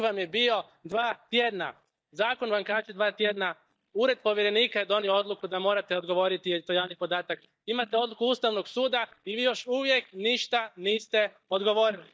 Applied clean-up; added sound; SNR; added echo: neural mask model DeepFilterNet 3.